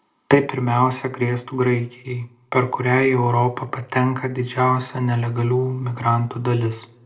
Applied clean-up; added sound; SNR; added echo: none; none; none; reverberation time 0.3 s.